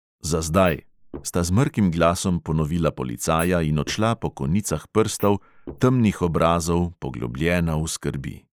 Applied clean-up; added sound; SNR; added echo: neural mask model Resemble Enhance denoiser.